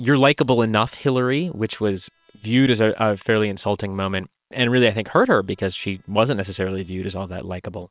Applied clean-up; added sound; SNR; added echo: neural separator model SepFormer WHAM!.